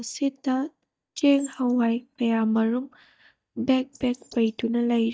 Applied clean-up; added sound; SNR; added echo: neural mask model DeepFilterNet 3.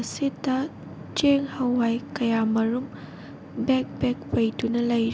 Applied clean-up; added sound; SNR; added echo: none; none; none; none.